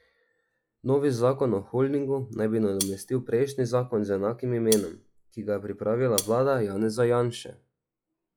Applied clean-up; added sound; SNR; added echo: classical method log-MMSE.